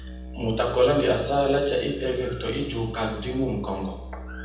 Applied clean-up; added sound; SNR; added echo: none; Musical instrument; 12 dB; reverberation time 0.8 s.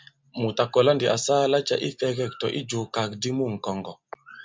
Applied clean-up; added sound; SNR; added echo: none; none; none; none.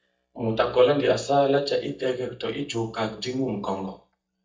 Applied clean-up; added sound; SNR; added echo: neural mask model DeepFilterNet 3.